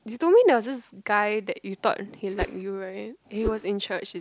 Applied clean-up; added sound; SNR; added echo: neural mask model Resemble Enhance denoiser.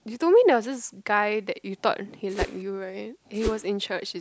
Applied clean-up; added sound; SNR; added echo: none; Whoosh, swoosh, swish; 6 dB; none.